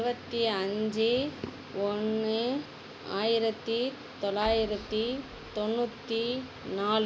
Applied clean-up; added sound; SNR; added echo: none; Explosion; 16 dB; none.